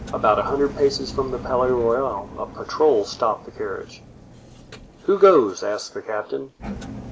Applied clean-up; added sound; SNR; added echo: none; Engine; 15 dB; none.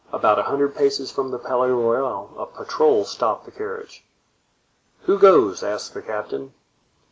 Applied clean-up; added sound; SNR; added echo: none; none; none; none.